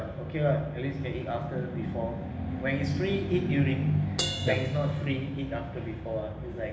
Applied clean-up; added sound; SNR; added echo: none; Crash cymbal; 15 dB; reverberation time 0.8 s.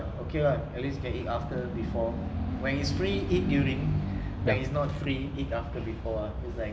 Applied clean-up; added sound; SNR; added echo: none; none; none; none.